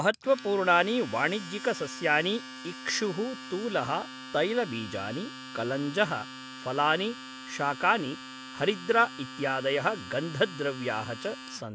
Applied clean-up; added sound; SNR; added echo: none; Domestic sounds, home sounds; 13 dB; none.